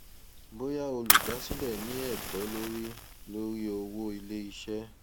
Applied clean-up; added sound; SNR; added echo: none; Fire; -2 dB; none.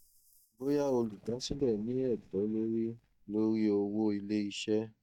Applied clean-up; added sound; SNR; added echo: neural mask model DeepFilterNet 3.